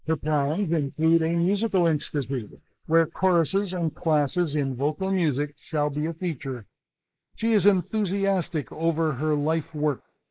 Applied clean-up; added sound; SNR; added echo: neural mask model Resemble Enhance denoiser.